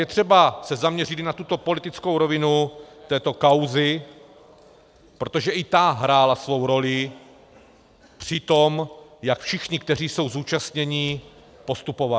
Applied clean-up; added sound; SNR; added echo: none; none; none; none.